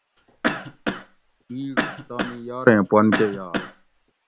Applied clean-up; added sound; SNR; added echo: none; Cough; 5 dB; none.